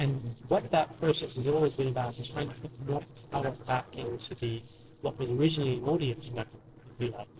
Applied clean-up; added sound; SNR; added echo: neural separator model SepFormer DNS4.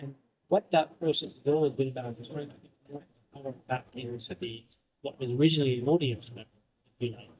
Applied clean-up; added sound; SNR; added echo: neural mask model DeepFilterNet 3.